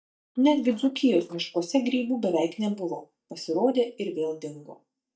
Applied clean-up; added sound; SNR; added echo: neural mask model DeepFilterNet 3.